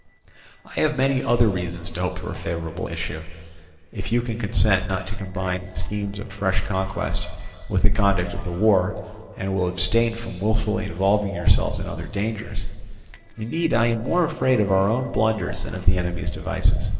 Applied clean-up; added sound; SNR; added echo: neural separator model SepFormer DNS4.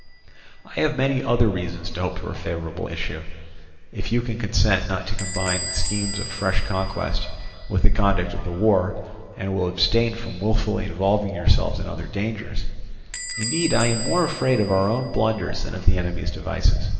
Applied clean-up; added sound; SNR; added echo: none; Squeak / Bell; 15 dB; reverberation time 2.1 s.